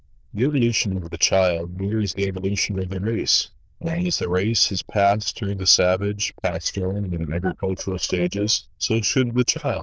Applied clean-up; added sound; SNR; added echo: neural diffusion model UNIVERSE++.